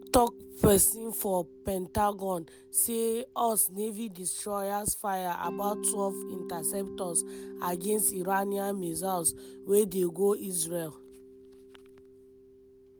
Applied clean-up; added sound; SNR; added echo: none; Mallet percussion; 14 dB; none.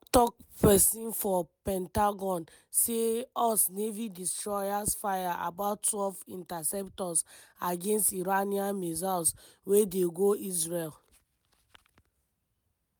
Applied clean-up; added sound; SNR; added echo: none; none; none; none.